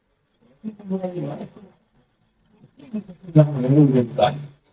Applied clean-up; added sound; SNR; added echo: neural mask model DeepFilterNet 3.